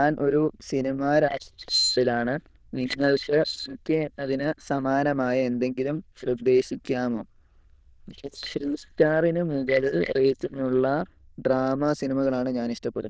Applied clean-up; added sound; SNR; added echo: neural diffusion model UNIVERSE++.